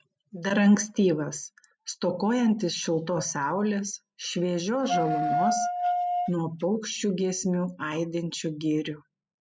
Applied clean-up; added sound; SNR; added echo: classical method spectral subtraction.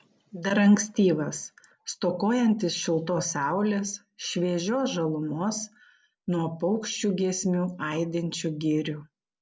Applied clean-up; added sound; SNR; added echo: none; none; none; none.